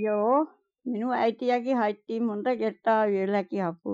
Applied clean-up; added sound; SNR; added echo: classical method Wiener filter.